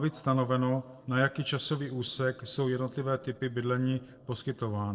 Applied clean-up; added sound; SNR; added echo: neural separator model SepFormer DNS4.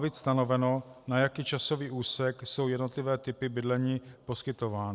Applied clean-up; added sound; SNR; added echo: none; none; none; none.